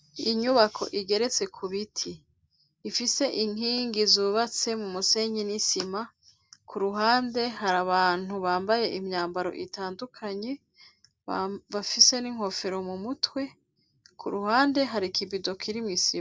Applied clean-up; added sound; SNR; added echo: none; none; none; none.